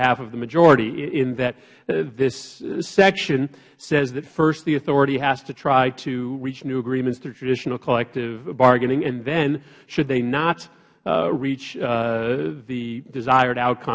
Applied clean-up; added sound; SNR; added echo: none; none; none; none.